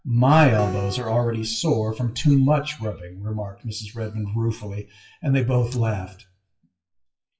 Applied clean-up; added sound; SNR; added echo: classical method WPE with log-MMSE.